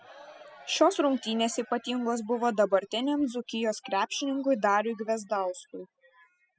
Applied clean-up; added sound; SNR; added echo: classical method spectral subtraction.